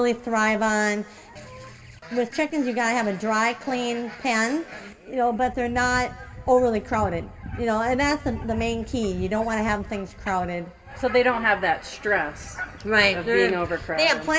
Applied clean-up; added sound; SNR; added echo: none; none; none; reverberation time 1.3 s.